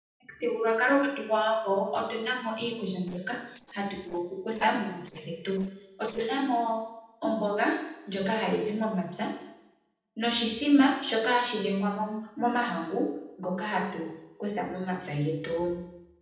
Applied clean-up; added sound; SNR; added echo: neural separator model SepFormer DNS4.